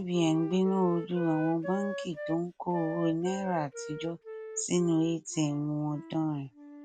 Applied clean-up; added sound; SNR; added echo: none; Wind instrument, woodwind instrument; 12 dB; none.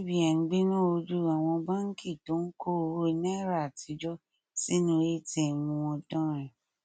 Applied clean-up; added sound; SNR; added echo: none; none; none; none.